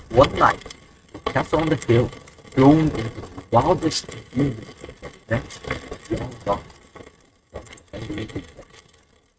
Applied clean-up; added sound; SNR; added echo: neural mask model RNNoise.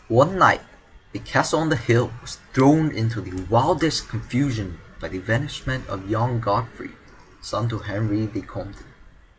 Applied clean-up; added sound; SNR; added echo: none; none; none; none.